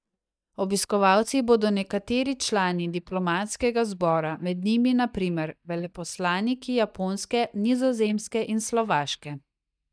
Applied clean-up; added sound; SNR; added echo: neural mask model DeepFilterNet 3.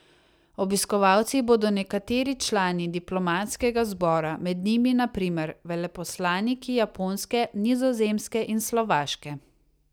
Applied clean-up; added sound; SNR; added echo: none; none; none; none.